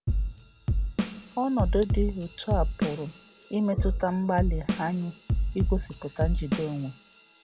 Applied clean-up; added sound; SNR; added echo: none; Drum kit; -2 dB; none.